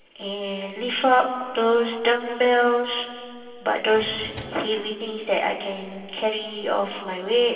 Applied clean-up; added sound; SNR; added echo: none; Drawer open or close; 16 dB; reverberation time 2.7 s.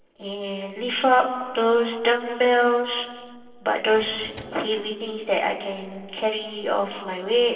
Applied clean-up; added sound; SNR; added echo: neural separator model SepFormer DNS4.